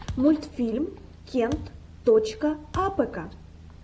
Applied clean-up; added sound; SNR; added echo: none; Thump, thud; 15 dB; none.